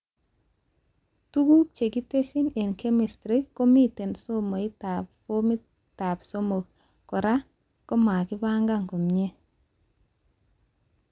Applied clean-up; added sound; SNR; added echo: none; none; none; none.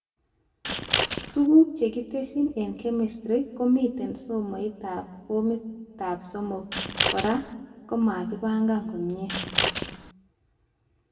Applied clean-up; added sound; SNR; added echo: none; Scissors; 0 dB; reverberation time 1.3 s.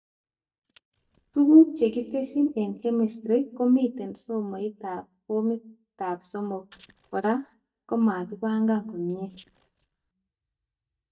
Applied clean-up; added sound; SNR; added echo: neural mask model DeepFilterNet 3.